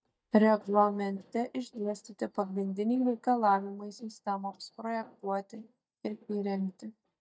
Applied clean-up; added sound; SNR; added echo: neural mask model DeepFilterNet 3.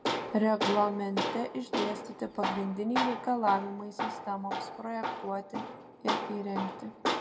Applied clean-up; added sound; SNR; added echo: none; Tools; 2 dB; reverberation time 0.7 s.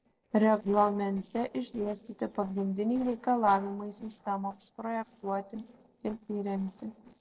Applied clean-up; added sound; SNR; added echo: neural separator model SepFormer DNS4.